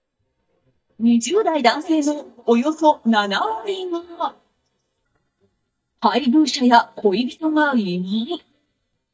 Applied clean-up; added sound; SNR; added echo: neural mask model DeepFilterNet 3.